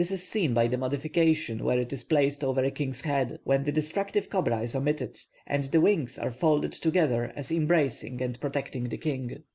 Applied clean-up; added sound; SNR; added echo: none; none; none; none.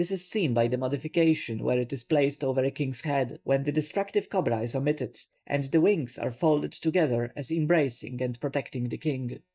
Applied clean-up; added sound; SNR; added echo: neural mask model DeepFilterNet 3.